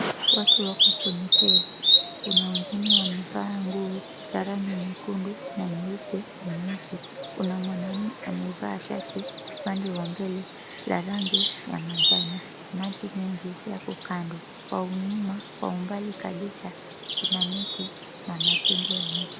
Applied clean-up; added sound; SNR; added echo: none; Bird vocalization, bird call, bird song; -5 dB; none.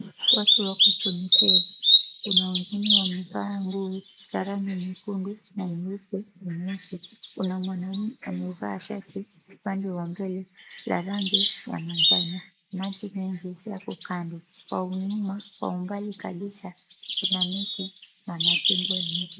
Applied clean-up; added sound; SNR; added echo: neural mask model Resemble Enhance denoiser.